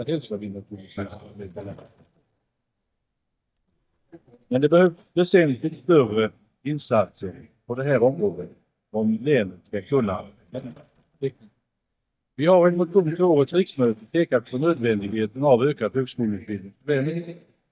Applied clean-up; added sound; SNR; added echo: neural mask model DeepFilterNet 3.